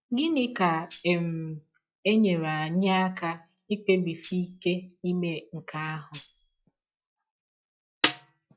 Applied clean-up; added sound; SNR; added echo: classical method log-MMSE.